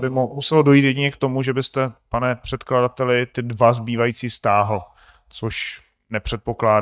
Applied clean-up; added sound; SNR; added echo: neural mask model DeepFilterNet 3.